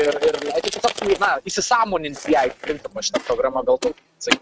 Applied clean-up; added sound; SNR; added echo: neural mask model RNNoise.